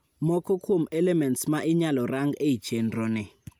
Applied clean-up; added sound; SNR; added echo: none; none; none; none.